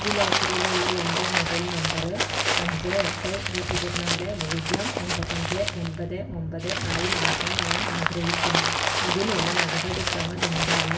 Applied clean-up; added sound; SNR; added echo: none; Crumpling, crinkling; -2 dB; reverberation time 2.0 s.